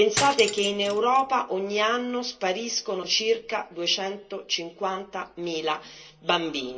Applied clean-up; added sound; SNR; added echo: none; Cutlery, silverware; 7 dB; reverberation time 0.2 s.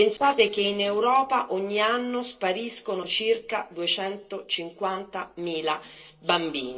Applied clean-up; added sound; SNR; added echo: neural separator model SepFormer DNS4.